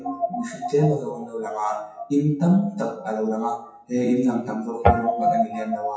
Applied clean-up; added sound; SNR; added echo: classical method WPE with log-MMSE.